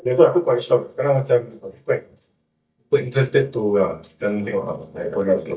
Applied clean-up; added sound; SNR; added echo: neural mask model DeepFilterNet 3.